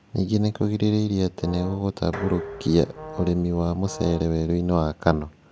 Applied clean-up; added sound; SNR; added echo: none; Dishes, pots, and pans + Brass instrument; 14 dB; none.